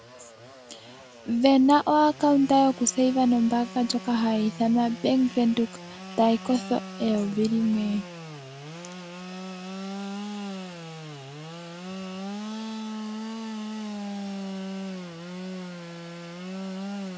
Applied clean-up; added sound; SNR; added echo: none; Sawing / Engine; 11 dB; none.